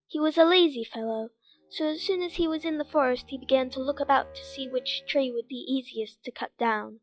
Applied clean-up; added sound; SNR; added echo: classical method log-MMSE.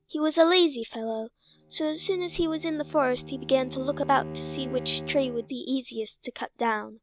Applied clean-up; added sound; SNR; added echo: none; Bowed string instrument; 14 dB; none.